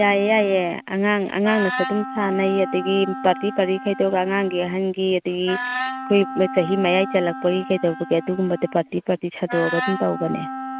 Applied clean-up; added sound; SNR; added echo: none; Wind instrument, woodwind instrument; 10 dB; none.